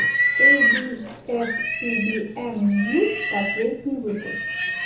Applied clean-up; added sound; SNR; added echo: none; Livestock, farm animals, working animals; -2 dB; reverberation time 0.9 s.